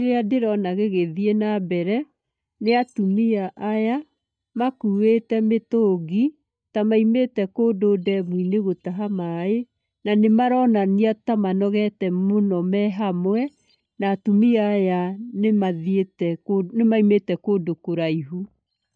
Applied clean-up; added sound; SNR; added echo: neural mask model DeepFilterNet 3.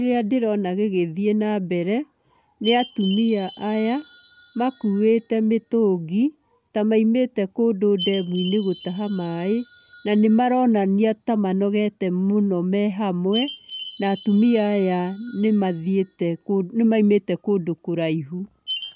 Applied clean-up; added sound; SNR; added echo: none; Chime; 11 dB; none.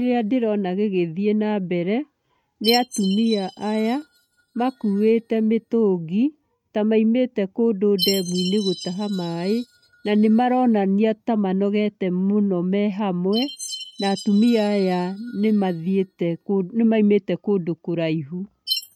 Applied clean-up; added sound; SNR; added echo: neural mask model RNNoise.